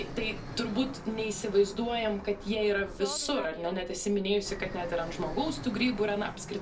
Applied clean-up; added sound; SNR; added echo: none; Fixed-wing aircraft, airplane; 11 dB; reverberation time 0.2 s.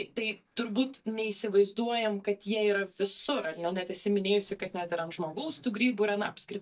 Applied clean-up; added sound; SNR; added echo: neural mask model DeepFilterNet 3.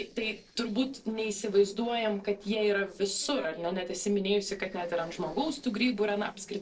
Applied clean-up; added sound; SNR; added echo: neural separator model SepFormer DNS4.